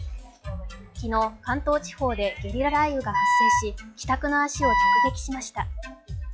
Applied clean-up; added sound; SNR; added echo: classical method log-MMSE.